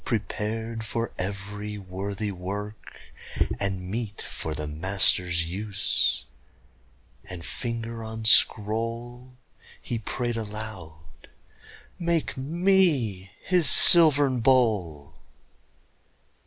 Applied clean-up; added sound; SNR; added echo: neural mask model Resemble Enhance denoiser.